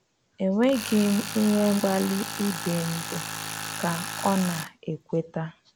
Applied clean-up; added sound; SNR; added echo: none; Tools; 9 dB; none.